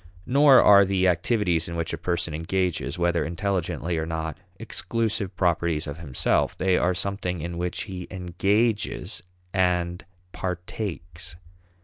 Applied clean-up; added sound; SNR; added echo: none; none; none; none.